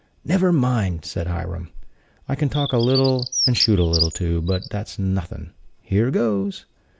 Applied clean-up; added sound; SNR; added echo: none; Bird; 6 dB; none.